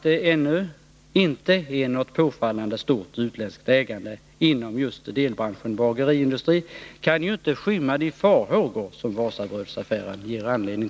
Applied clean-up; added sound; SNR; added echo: none; none; none; none.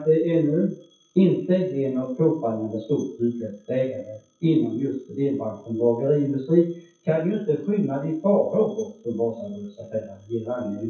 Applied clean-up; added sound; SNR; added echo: classical method WPE with log-MMSE.